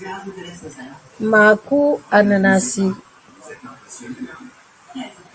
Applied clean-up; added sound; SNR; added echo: none; none; none; none.